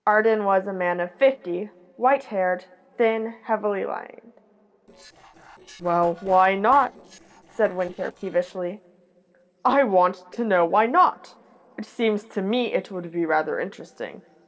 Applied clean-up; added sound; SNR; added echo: neural separator model SepFormer DNS4.